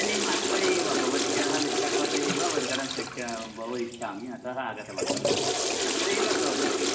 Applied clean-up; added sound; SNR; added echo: none; Toilet flush / Water; -5 dB; reverberation time 0.7 s.